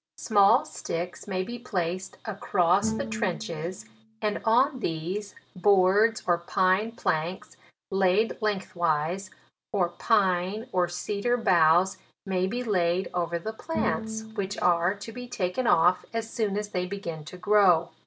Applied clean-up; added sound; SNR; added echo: none; Bowed string instrument; 11 dB; none.